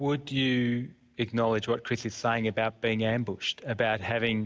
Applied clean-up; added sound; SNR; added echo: none; none; none; none.